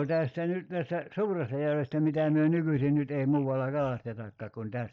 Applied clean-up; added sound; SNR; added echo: neural mask model DeepFilterNet 3.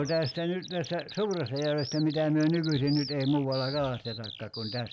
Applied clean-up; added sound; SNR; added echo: none; Bird vocalization, bird call, bird song; 13 dB; none.